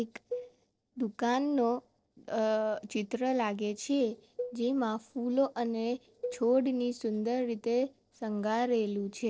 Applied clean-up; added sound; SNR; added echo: neural separator model SepFormer DNS4.